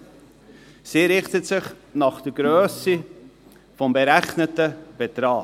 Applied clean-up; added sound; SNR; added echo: none; Organ; 14 dB; none.